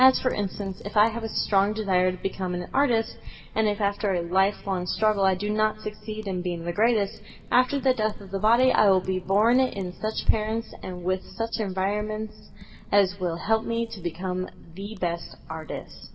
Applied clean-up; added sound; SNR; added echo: none; Wind / Fire; 19 dB; reverberation time 1.4 s.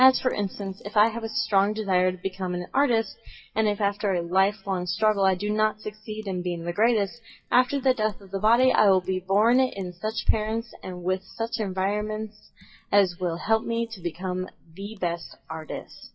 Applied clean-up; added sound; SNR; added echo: classical method WPE with log-MMSE.